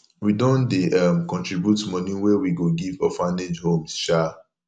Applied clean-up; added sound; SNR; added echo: none; none; none; none.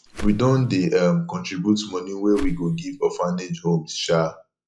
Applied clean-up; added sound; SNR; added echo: classical method log-MMSE.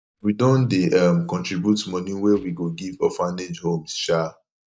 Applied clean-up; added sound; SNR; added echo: neural mask model DeepFilterNet 3.